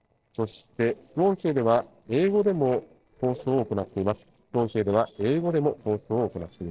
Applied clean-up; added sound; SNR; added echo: neural separator model SepFormer DNS4.